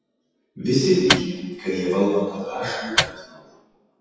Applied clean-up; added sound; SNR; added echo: classical method WPE with log-MMSE.